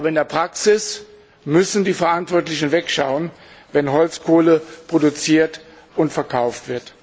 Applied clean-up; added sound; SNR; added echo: none; none; none; none.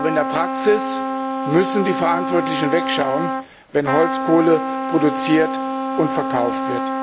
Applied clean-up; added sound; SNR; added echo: none; Trumpet; 3 dB; none.